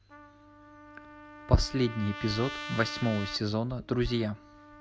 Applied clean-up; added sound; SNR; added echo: none; Trumpet; 13 dB; none.